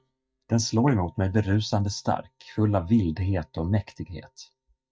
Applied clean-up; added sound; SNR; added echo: neural mask model DeepFilterNet 3.